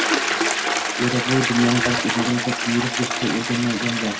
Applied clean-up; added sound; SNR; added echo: none; Toilet flush; 0 dB; reverberation time 1.5 s.